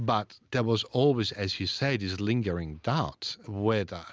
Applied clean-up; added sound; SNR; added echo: none; none; none; none.